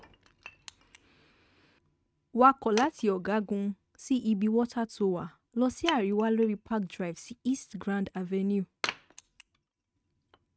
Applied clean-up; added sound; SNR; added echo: neural mask model RNNoise.